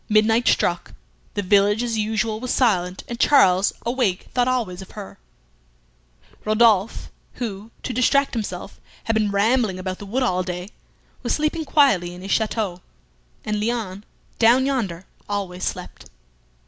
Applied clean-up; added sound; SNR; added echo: none; none; none; none.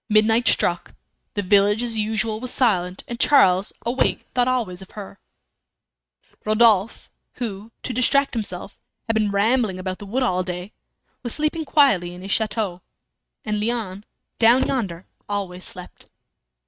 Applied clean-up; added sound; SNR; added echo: neural mask model RNNoise.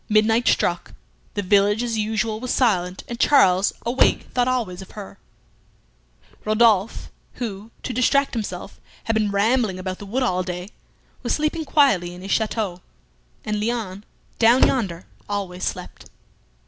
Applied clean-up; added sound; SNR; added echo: none; Slam; 4 dB; none.